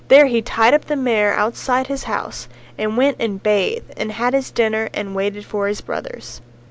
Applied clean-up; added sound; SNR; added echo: none; none; none; none.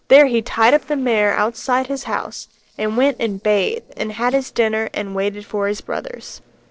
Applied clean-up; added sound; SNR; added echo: neural separator model SepFormer DNS4.